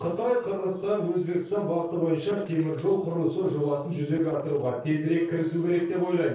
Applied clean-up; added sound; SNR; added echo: neural separator model SepFormer DNS4.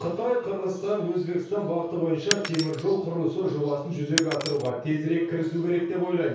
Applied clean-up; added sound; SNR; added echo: none; Shatter; 8 dB; reverberation time 0.6 s.